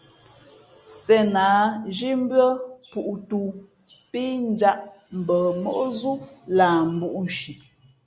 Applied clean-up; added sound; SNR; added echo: none; none; none; none.